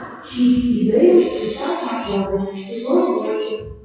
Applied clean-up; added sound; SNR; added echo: classical method WPE with log-MMSE.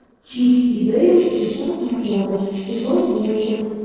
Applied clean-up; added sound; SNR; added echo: neural separator model SepFormer DNS4.